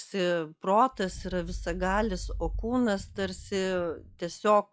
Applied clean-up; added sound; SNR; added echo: classical method log-MMSE.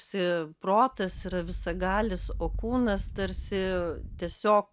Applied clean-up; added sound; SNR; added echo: none; Thunder / Wind; 8 dB; none.